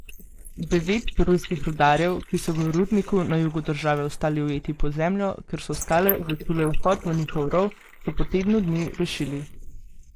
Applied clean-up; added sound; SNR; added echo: neural mask model Resemble Enhance denoiser.